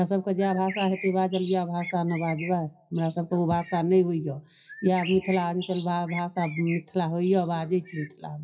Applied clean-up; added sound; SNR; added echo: classical method WPE with log-MMSE.